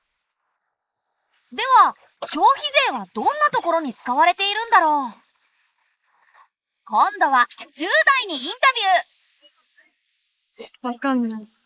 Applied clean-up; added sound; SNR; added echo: neural mask model Resemble Enhance denoiser.